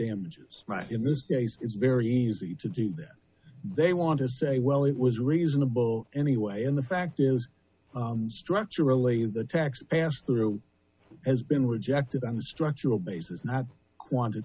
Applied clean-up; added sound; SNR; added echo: none; none; none; none.